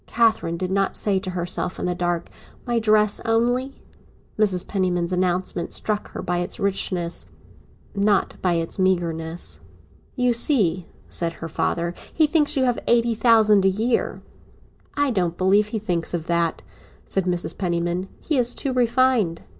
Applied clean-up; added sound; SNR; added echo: none; none; none; none.